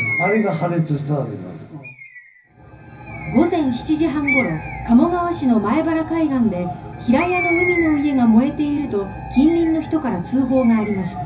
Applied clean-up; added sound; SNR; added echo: none; Bird; 12 dB; reverberation time 0.4 s.